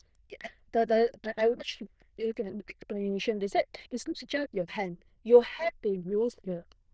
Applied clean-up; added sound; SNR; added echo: neural diffusion model UNIVERSE++.